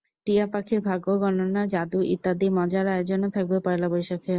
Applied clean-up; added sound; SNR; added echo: none; none; none; none.